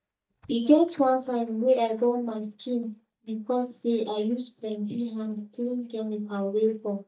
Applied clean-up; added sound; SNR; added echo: neural mask model DeepFilterNet 3.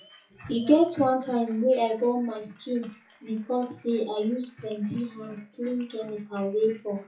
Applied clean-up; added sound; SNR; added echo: classical method WPE with log-MMSE.